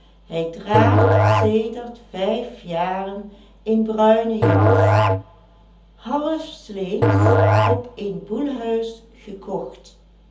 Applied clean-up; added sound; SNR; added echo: none; Musical instrument; -4 dB; reverberation time 0.7 s.